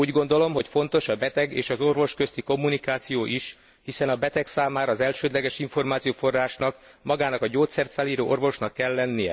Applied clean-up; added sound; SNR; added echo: none; none; none; none.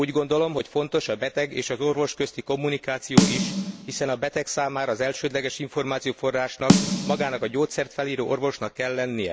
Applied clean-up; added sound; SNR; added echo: none; Snare drum; -1 dB; none.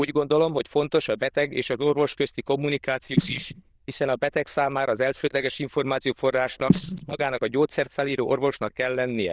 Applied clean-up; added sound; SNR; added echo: neural diffusion model UNIVERSE++.